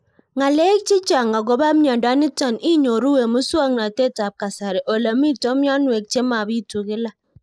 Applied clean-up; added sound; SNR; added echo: neural mask model Resemble Enhance denoiser.